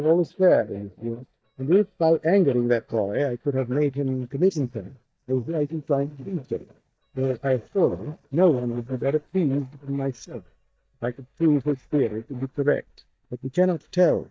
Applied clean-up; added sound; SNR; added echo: neural mask model DeepFilterNet 3.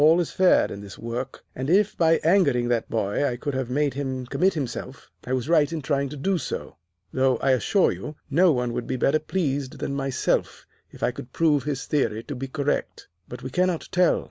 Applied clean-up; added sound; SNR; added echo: none; none; none; none.